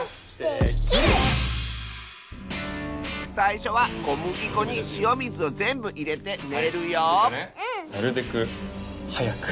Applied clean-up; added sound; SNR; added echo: none; Gong; 16 dB; none.